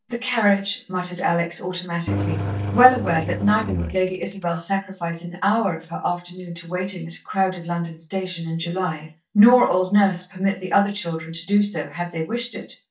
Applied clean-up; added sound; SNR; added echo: neural mask model DeepFilterNet 3.